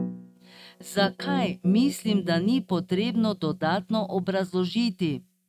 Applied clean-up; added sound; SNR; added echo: neural mask model RNNoise.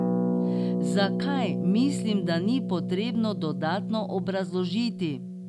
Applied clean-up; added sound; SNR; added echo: none; Harp; 0 dB; none.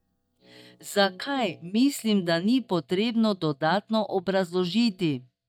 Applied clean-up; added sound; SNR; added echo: neural mask model DeepFilterNet 3.